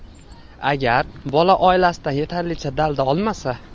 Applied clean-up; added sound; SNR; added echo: none; Bird; 19 dB; none.